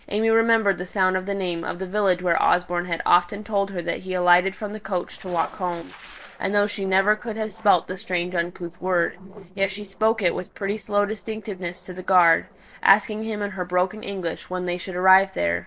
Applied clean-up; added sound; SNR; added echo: neural separator model SepFormer DNS4.